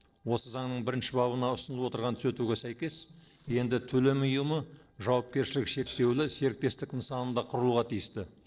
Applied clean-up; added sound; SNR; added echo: neural separator model SepFormer DNS4.